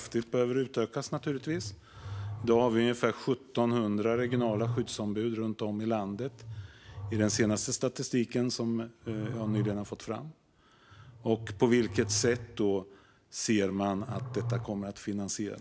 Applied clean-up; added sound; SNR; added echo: none; Growling; 11 dB; none.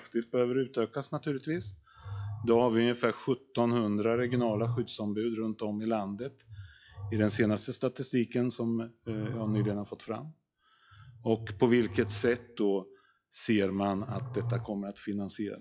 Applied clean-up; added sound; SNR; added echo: classical method log-MMSE.